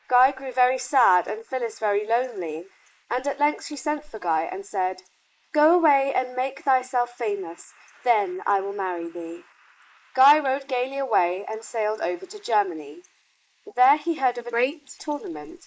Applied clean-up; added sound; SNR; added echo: neural mask model Resemble Enhance denoiser.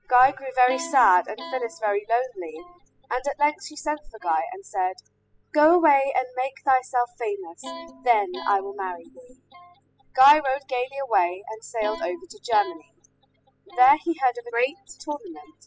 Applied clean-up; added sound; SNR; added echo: classical method spectral subtraction.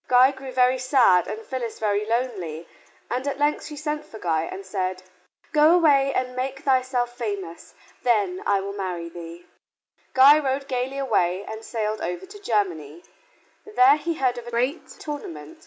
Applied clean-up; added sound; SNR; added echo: none; none; none; none.